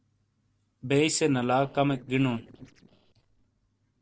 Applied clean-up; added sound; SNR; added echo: neural separator model SepFormer DNS4.